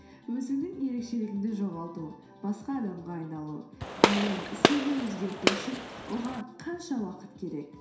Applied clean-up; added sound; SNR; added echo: none; Gunshot, gunfire; -5 dB; reverberation time 0.7 s.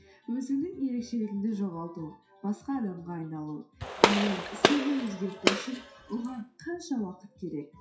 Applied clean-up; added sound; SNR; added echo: classical method WPE with log-MMSE.